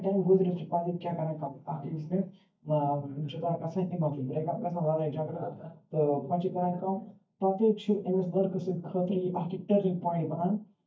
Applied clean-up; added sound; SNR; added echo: neural mask model DeepFilterNet 3.